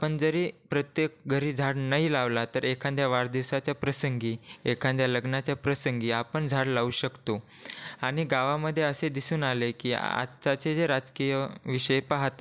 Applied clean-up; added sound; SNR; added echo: none; none; none; none.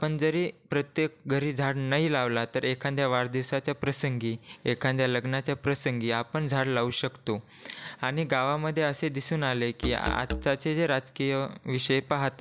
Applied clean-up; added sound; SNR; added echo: none; Musical instrument; 8 dB; none.